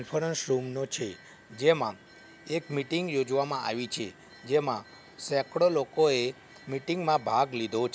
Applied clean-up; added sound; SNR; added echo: none; none; none; none.